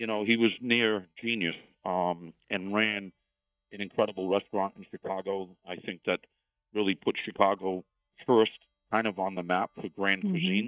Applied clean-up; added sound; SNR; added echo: neural mask model DeepFilterNet 3.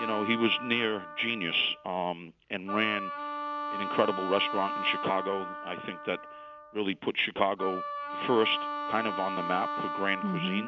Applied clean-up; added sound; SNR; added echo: none; Wind instrument, woodwind instrument; 5 dB; none.